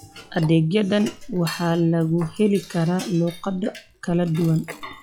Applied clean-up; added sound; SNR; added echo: classical method log-MMSE.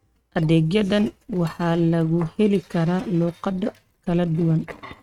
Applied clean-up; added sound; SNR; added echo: neural mask model RNNoise.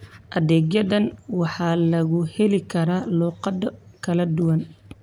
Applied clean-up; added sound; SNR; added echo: none; none; none; none.